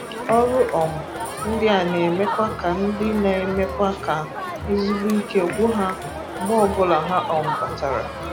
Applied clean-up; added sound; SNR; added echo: none; Crowd; 7 dB; none.